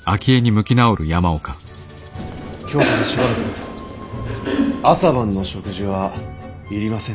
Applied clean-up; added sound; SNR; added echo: none; Cough; 3 dB; none.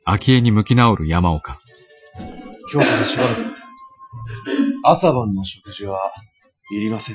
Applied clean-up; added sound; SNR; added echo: classical method Wiener filter.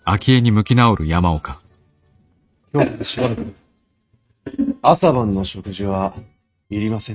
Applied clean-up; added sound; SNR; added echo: neural mask model RNNoise.